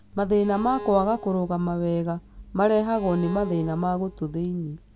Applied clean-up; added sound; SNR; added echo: none; Bowed string instrument; 16 dB; none.